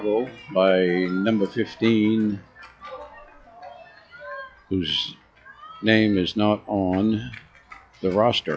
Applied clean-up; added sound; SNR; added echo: classical method log-MMSE.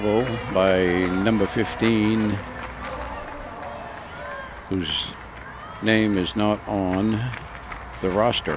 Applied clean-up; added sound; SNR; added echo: none; Walk, footsteps / Run / Bell; 13 dB; none.